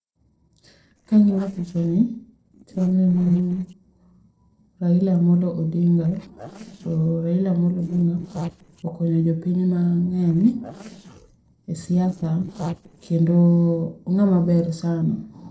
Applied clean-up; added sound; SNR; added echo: neural separator model SepFormer DNS4.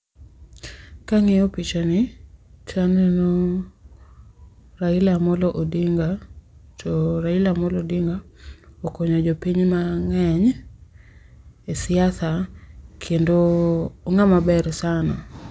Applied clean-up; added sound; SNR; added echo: none; none; none; none.